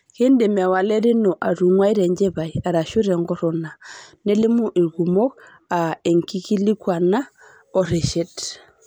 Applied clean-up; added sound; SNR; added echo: none; none; none; none.